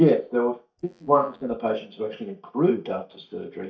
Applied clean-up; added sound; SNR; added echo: neural mask model DeepFilterNet 3.